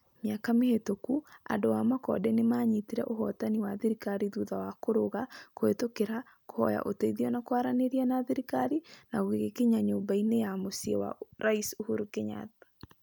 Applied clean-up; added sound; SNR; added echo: none; none; none; none.